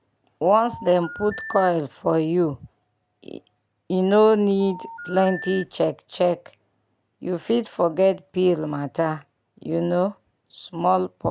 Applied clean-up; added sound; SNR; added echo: none; Telephone; 13 dB; none.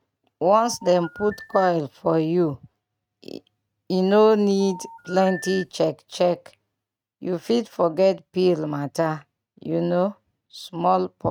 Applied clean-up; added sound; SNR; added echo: neural mask model RNNoise.